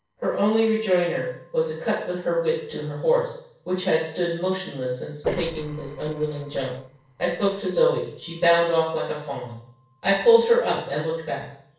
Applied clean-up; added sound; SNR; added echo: neural separator model SepFormer DNS4.